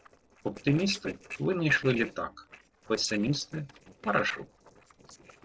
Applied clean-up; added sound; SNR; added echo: neural separator model SepFormer DNS4.